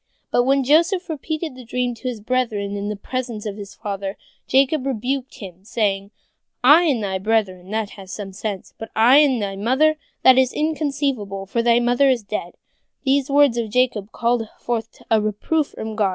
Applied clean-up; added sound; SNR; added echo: none; none; none; none.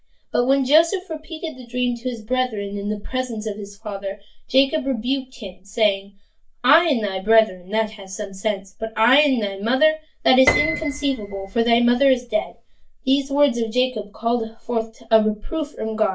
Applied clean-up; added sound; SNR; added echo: none; Piano; 6 dB; reverberation time 0.2 s.